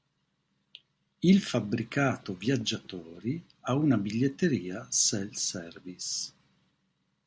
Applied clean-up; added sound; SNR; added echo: none; none; none; none.